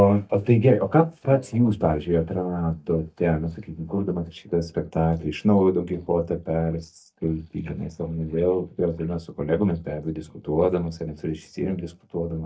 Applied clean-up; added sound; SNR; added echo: neural mask model DeepFilterNet 3.